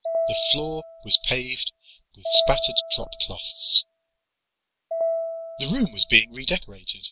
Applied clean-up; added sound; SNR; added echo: none; Piano; 4 dB; none.